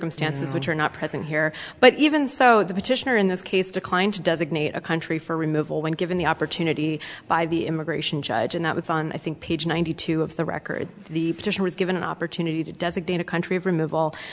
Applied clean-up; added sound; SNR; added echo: none; none; none; none.